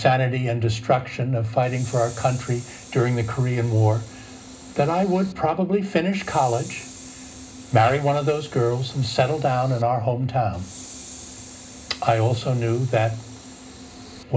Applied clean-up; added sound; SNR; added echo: none; Train; 20 dB; reverberation time 0.2 s.